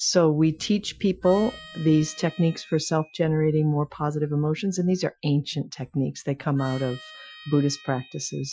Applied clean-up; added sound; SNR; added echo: classical method Wiener filter.